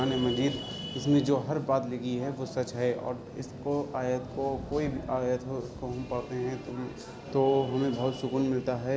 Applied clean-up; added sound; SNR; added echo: none; Thunder; 20 dB; none.